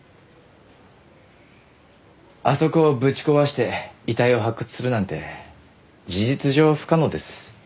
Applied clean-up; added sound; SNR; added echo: none; none; none; none.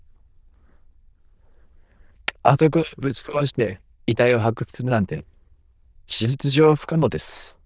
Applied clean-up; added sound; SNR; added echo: neural diffusion model UNIVERSE++.